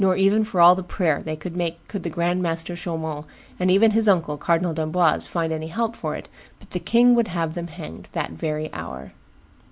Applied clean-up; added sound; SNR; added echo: none; none; none; none.